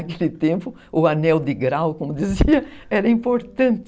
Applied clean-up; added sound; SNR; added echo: none; none; none; none.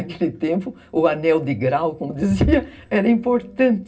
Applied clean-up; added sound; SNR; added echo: none; none; none; reverberation time 0.4 s.